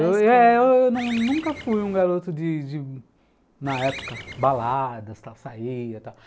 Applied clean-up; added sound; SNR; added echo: none; Bird; 14 dB; none.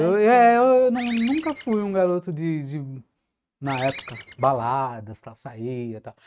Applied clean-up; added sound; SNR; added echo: neural mask model RNNoise.